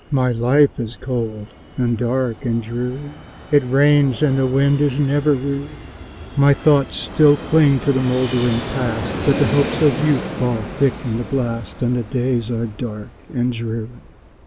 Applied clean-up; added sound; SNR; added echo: none; Fixed-wing aircraft, airplane; 12 dB; none.